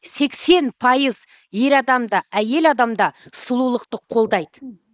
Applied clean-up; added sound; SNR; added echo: neural mask model Resemble Enhance denoiser.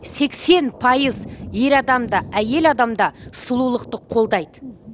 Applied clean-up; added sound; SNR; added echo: none; Thunder; 18 dB; none.